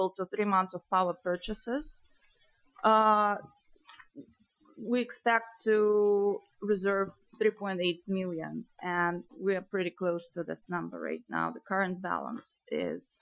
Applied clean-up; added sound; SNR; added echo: classical method Wiener filter.